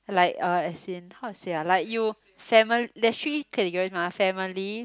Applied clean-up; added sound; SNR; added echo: none; none; none; none.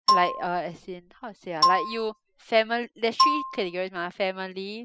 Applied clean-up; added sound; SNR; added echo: classical method spectral subtraction.